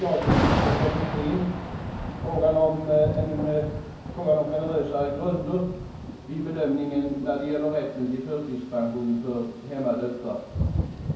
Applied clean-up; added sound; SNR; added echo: none; Thunder / Rain; 3 dB; reverberation time 0.9 s.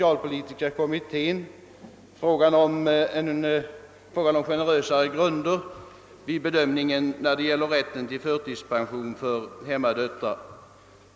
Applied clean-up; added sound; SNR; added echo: none; none; none; none.